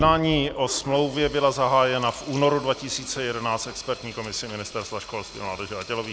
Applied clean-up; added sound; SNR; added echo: none; Sink (filling or washing); 15 dB; none.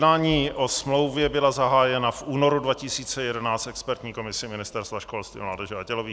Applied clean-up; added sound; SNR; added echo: none; none; none; none.